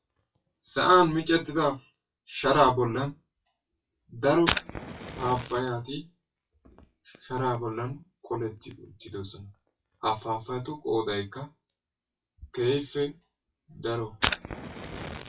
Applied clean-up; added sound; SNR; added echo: classical method WPE with log-MMSE.